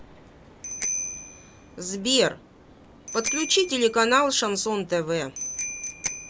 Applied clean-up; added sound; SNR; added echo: none; Bicycle bell; 9 dB; none.